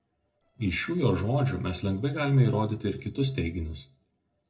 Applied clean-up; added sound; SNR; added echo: neural separator model SepFormer DNS4.